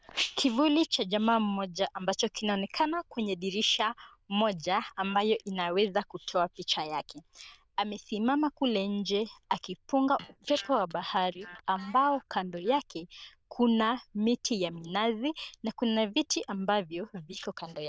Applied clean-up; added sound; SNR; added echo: neural diffusion model UNIVERSE++.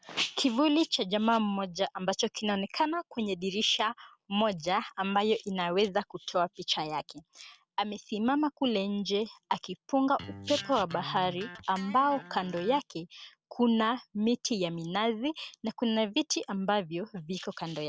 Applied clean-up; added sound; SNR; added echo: none; Electric guitar; 15 dB; none.